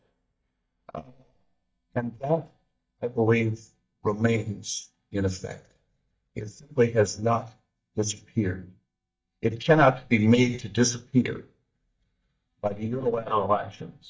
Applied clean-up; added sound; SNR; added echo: neural mask model DeepFilterNet 3.